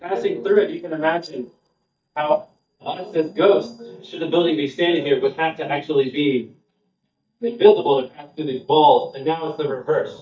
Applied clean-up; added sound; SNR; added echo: neural mask model DeepFilterNet 3.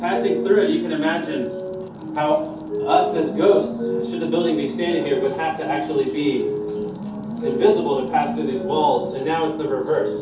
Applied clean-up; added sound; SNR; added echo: none; Bell; 11 dB; reverberation time 0.5 s.